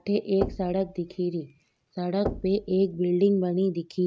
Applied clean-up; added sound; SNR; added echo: none; Knock; 12 dB; none.